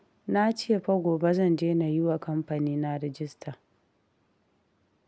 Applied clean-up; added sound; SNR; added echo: none; none; none; none.